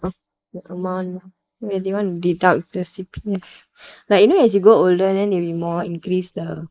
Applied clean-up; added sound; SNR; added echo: neural mask model Resemble Enhance denoiser.